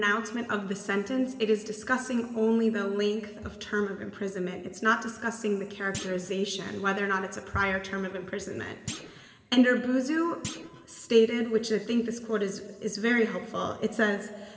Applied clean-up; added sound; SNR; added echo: none; Thump, thud; 16 dB; reverberation time 1.7 s.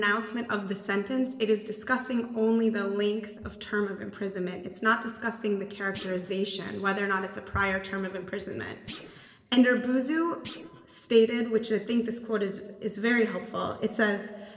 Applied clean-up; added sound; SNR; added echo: neural separator model SepFormer DNS4.